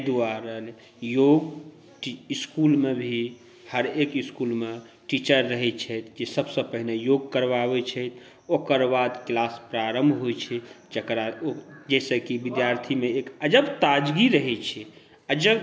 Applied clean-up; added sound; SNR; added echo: none; none; none; none.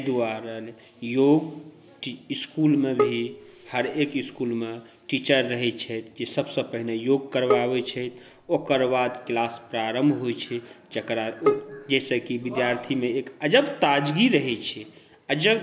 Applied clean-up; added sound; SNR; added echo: none; Bowed string instrument; 5 dB; none.